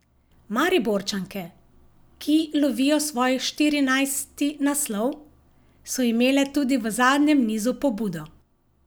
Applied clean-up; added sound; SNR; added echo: none; none; none; none.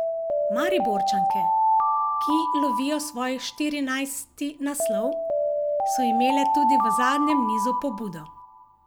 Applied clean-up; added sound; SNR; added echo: none; Alarm; -4 dB; none.